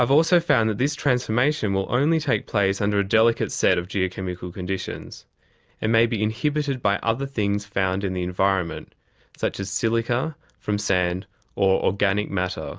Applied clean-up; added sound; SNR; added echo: none; none; none; none.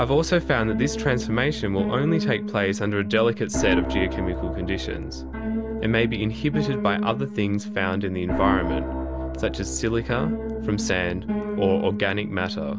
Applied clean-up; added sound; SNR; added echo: none; Piano; 3 dB; none.